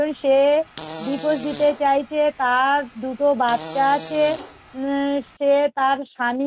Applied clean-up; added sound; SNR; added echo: none; Fart; 15 dB; none.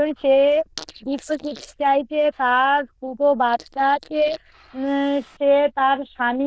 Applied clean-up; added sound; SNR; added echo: neural diffusion model UNIVERSE++.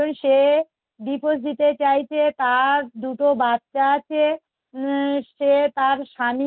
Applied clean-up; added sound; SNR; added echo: none; none; none; none.